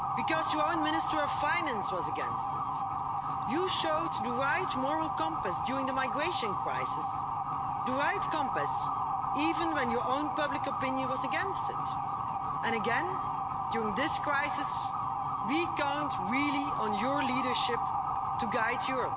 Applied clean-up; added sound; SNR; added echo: none; Motor vehicle (road) / Siren; -2 dB; none.